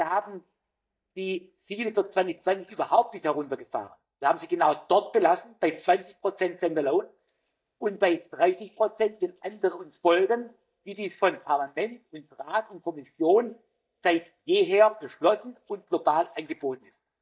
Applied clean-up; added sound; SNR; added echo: neural mask model DeepFilterNet 3.